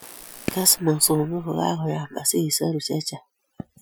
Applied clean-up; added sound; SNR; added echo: classical method Wiener filter.